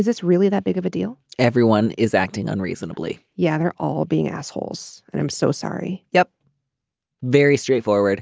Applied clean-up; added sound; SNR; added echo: none; none; none; none.